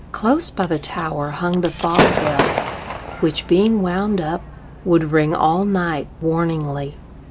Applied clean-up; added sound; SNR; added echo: none; Gunshot, gunfire / Fireworks; 6 dB; none.